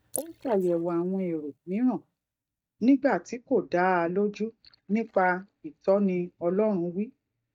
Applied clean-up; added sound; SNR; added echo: neural mask model DeepFilterNet 3.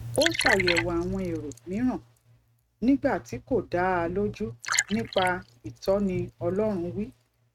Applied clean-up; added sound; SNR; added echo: neural mask model RNNoise.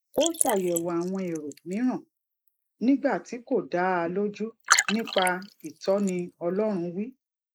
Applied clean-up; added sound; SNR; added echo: neural mask model Resemble Enhance denoiser.